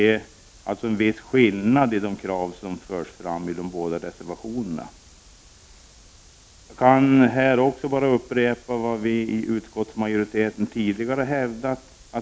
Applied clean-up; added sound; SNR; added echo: none; none; none; none.